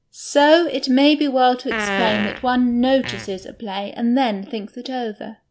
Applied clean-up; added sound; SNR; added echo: none; Fart; 7 dB; none.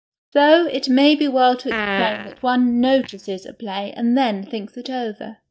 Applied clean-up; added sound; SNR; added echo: neural mask model DeepFilterNet 3.